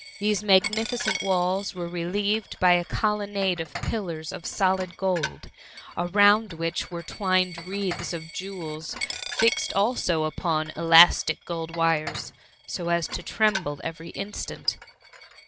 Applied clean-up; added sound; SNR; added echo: none; Dishes, pots, and pans + Coin (dropping); 12 dB; none.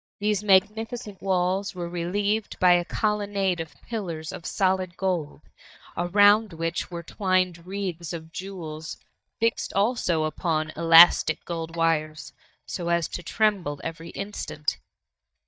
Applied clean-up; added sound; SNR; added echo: neural mask model DeepFilterNet 3.